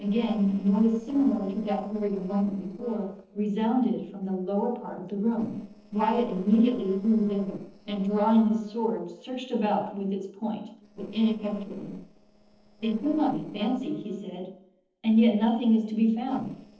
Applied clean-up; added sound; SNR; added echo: neural separator model SepFormer DNS4.